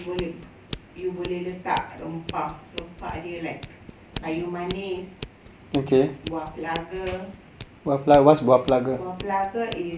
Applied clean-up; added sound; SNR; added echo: none; Scissors; 12 dB; none.